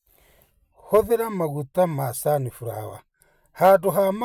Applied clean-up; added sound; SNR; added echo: none; none; none; none.